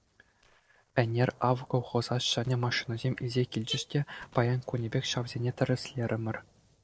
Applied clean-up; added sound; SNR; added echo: neural separator model SepFormer DNS4.